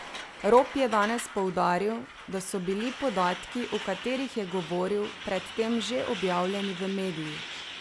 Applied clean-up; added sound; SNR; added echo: none; Truck; 12 dB; none.